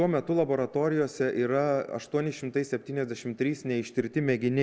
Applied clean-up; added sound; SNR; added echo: none; none; none; none.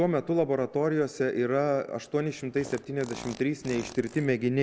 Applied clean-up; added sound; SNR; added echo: none; Fart; 18 dB; none.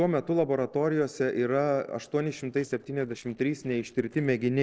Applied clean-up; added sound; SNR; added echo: neural separator model SepFormer DNS4.